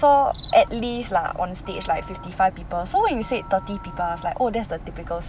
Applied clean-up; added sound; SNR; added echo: none; Cricket + Telephone; 20 dB; none.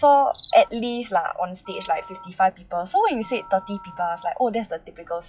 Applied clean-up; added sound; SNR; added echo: classical method log-MMSE.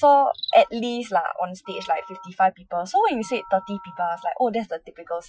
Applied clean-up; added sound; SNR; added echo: classical method Wiener filter.